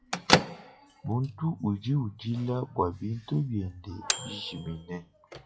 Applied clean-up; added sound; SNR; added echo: classical method WPE with log-MMSE.